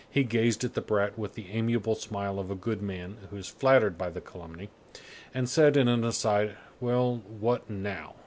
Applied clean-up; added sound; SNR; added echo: none; none; none; none.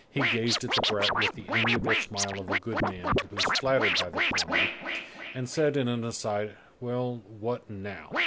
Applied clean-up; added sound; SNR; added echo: none; Scratching (performance technique); -2 dB; none.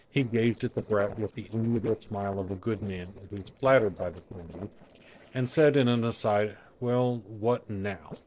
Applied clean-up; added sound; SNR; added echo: neural separator model SepFormer DNS4.